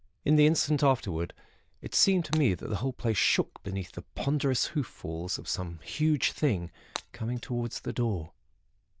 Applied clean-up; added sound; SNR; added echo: neural diffusion model UNIVERSE++.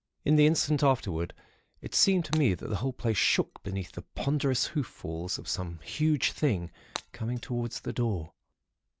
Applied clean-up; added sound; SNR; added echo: none; Shatter; 18 dB; none.